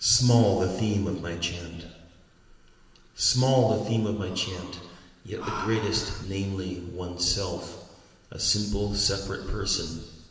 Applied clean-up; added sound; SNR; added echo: none; Breathing; 15 dB; reverberation time 1.3 s.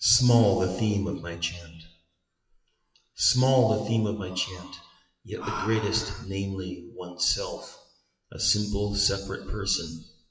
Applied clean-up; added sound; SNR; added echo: classical method WPE with log-MMSE.